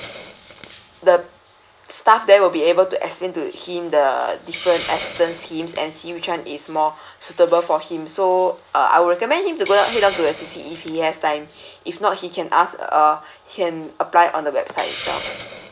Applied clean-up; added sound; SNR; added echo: none; Hiss; 16 dB; none.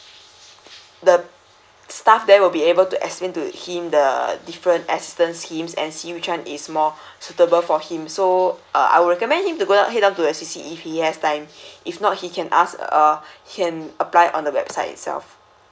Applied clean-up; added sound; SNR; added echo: none; none; none; none.